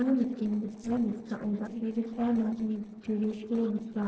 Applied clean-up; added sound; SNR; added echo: neural separator model SepFormer DNS4.